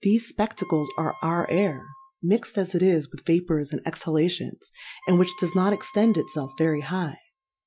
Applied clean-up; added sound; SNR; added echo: classical method Wiener filter.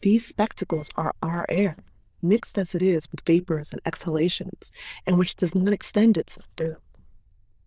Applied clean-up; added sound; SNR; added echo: neural diffusion model UNIVERSE++.